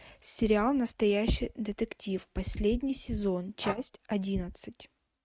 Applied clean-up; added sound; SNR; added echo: neural mask model RNNoise.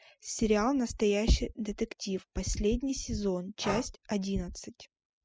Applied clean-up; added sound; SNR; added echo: classical method spectral subtraction.